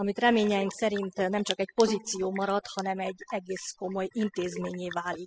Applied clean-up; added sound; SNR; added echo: classical method spectral subtraction.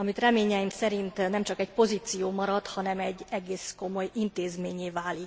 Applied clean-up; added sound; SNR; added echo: none; none; none; none.